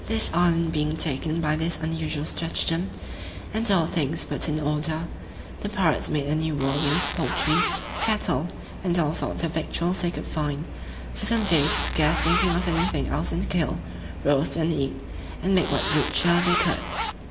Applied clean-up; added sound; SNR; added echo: none; Zipper (clothing); 2 dB; none.